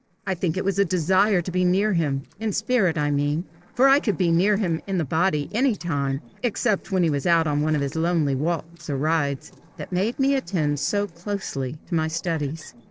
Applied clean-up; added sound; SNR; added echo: neural separator model SepFormer DNS4.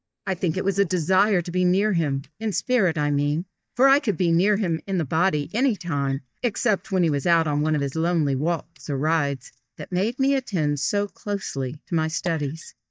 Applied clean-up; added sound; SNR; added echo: neural mask model DeepFilterNet 3.